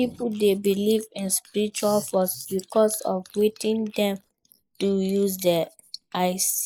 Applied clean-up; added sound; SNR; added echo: neural mask model Resemble Enhance denoiser.